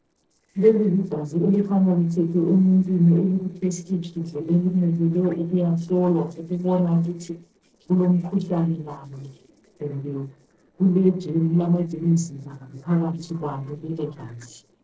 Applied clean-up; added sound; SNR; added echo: neural separator model SepFormer DNS4.